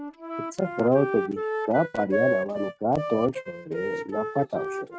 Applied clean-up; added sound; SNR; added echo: neural mask model RNNoise.